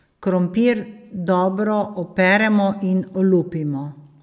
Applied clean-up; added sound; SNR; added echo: none; none; none; none.